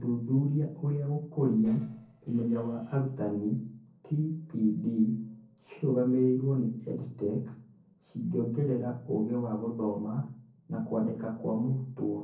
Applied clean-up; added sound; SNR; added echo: neural separator model SepFormer DNS4.